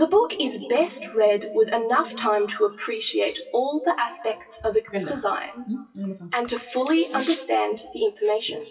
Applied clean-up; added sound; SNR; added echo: classical method WPE with log-MMSE.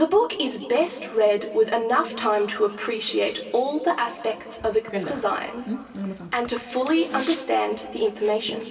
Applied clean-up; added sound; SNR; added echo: none; Bicycle; 15 dB; reverberation time 2.3 s.